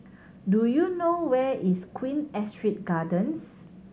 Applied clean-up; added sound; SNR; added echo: none; none; none; none.